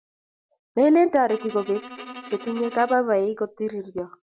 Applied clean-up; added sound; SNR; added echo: none; Bowed string instrument; 17 dB; none.